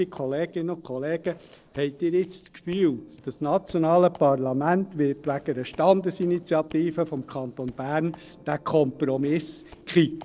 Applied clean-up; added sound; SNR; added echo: neural separator model SepFormer DNS4.